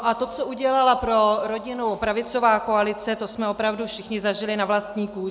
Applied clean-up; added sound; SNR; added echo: none; none; none; none.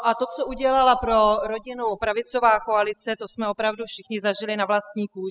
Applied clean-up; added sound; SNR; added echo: classical method spectral subtraction.